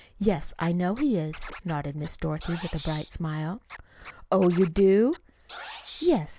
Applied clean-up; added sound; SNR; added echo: none; Scratching (performance technique); 17 dB; none.